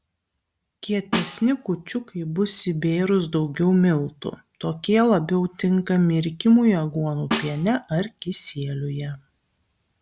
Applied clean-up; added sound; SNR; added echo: none; Snare drum; 9 dB; none.